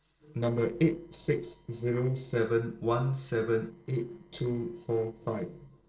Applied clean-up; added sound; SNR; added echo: neural separator model SepFormer DNS4.